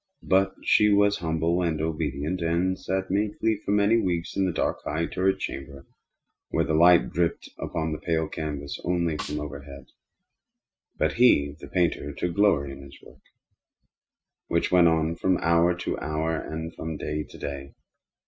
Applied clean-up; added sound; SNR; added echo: neural mask model RNNoise.